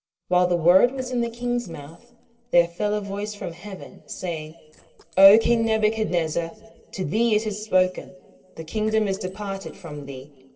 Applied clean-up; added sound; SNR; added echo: neural separator model SepFormer DNS4.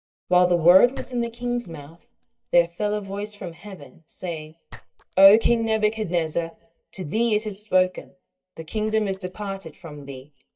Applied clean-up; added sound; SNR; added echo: neural mask model DeepFilterNet 3.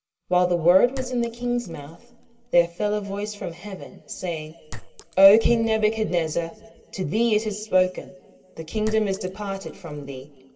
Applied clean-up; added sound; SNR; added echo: none; Chink, clink; 15 dB; reverberation time 2.0 s.